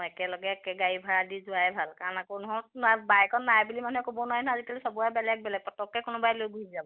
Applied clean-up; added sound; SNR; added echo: none; none; none; none.